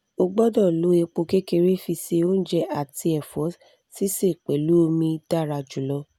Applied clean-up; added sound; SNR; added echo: none; none; none; none.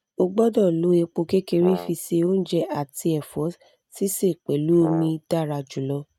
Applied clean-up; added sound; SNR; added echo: neural mask model RNNoise.